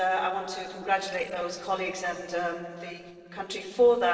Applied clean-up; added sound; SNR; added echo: neural separator model SepFormer DNS4.